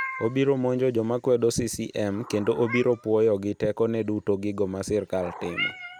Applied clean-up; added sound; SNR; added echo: none; Meow; 14 dB; none.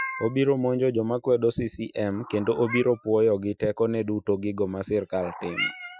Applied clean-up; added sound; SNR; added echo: classical method Wiener filter.